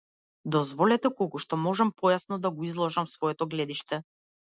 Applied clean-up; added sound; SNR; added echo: none; none; none; none.